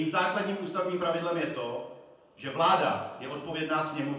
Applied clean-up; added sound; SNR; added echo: none; none; none; reverberation time 0.9 s.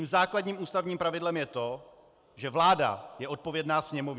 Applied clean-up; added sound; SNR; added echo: none; none; none; none.